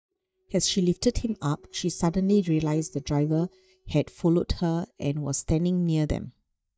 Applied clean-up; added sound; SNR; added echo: neural mask model DeepFilterNet 3.